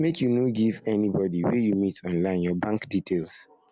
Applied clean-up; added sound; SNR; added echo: none; none; none; none.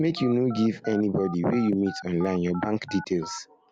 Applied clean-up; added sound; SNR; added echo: none; Telephone; 16 dB; none.